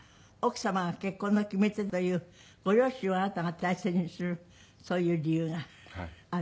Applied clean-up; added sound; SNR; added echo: none; none; none; none.